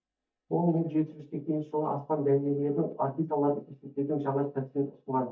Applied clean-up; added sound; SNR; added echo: neural mask model DeepFilterNet 3.